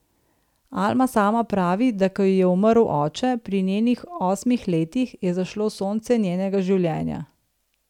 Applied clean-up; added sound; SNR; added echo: none; none; none; none.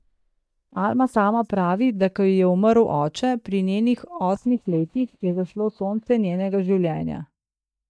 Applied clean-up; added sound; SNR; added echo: neural mask model DeepFilterNet 3.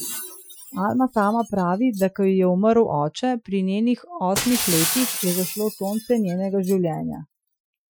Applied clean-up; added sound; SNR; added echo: classical method Wiener filter.